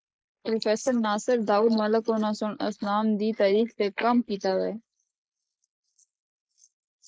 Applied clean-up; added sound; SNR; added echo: neural mask model Resemble Enhance denoiser.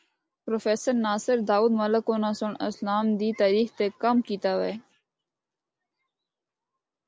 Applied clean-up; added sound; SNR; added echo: none; none; none; none.